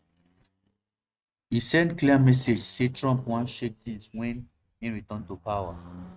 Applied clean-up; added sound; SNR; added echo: neural mask model RNNoise.